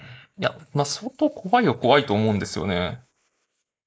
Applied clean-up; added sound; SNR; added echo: neural mask model Resemble Enhance denoiser.